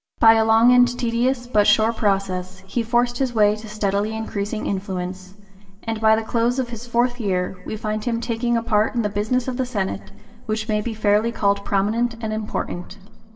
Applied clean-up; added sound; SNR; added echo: none; none; none; reverberation time 3.0 s.